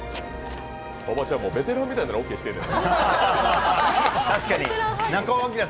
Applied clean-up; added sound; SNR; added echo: none; Vehicle + Zipper (clothing); 15 dB; none.